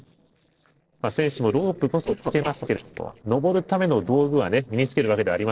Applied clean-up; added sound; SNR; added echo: neural separator model SepFormer DNS4.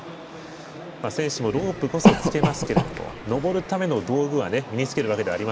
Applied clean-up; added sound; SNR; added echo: none; Cough; -2 dB; none.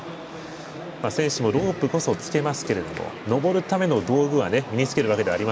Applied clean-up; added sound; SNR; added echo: none; none; none; none.